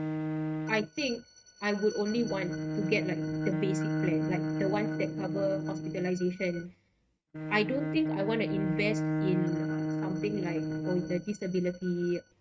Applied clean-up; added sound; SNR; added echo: neural mask model RNNoise.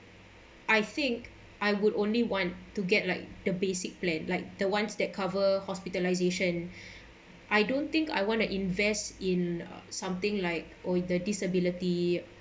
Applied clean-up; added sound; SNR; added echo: none; none; none; none.